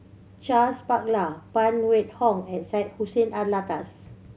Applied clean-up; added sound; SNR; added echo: none; none; none; none.